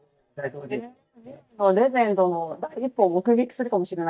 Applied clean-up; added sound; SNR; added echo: neural mask model DeepFilterNet 3.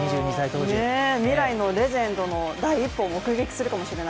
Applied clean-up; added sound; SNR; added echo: none; none; none; none.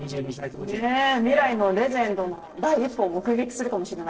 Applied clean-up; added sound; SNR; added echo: neural separator model SepFormer DNS4.